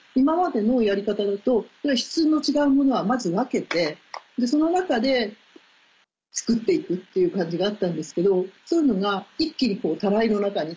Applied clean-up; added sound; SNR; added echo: none; none; none; none.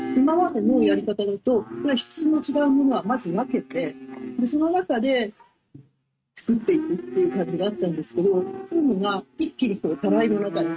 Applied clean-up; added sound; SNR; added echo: neural mask model RNNoise.